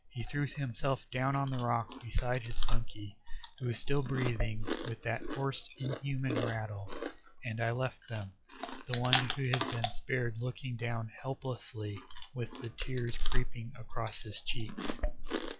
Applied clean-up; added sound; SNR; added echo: classical method log-MMSE.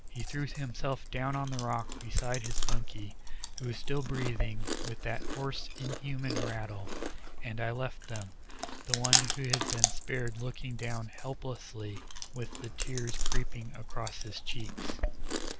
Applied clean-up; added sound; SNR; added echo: none; Chewing, mastication; -4 dB; none.